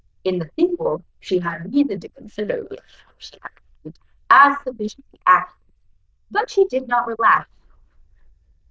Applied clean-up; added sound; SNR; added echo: neural diffusion model UNIVERSE++.